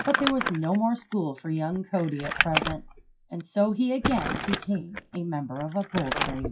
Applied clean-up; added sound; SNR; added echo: classical method WPE with log-MMSE.